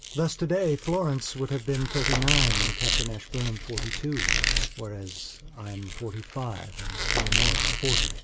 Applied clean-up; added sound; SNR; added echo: none; Squeak; -2 dB; none.